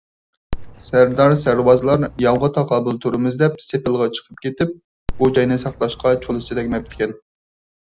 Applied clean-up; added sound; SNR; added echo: none; Dog; 13 dB; none.